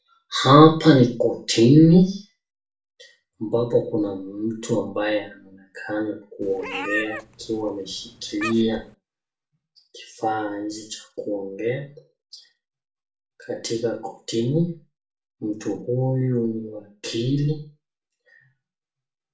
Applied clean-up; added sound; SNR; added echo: none; Meow; 11 dB; reverberation time 0.3 s.